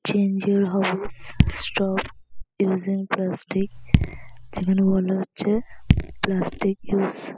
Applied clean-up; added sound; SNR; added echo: classical method spectral subtraction.